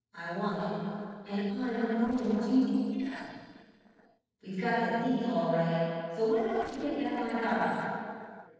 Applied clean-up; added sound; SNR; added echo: neural separator model SepFormer DNS4.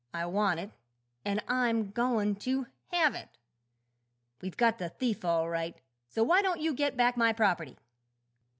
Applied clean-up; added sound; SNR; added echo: none; none; none; none.